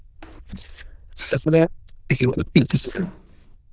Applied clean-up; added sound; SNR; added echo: neural diffusion model UNIVERSE++.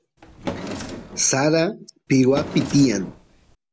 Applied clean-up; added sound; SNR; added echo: none; Drawer open or close; 11 dB; none.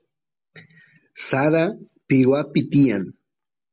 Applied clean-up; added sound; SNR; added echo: none; none; none; none.